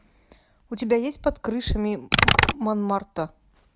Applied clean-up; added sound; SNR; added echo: none; Computer keyboard; -3 dB; none.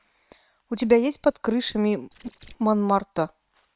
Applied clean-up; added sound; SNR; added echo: neural separator model SepFormer WHAM!.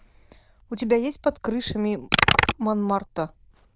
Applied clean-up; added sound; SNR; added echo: neural diffusion model UNIVERSE++.